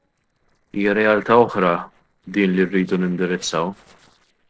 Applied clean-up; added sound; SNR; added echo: neural separator model SepFormer DNS4.